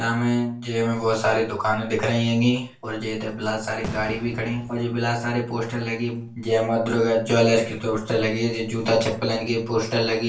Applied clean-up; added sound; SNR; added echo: none; Fireworks; 14 dB; reverberation time 0.3 s.